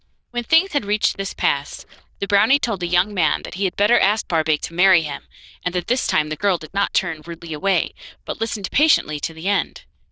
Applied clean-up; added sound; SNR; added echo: neural diffusion model UNIVERSE++.